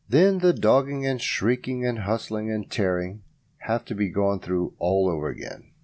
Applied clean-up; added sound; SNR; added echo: none; none; none; none.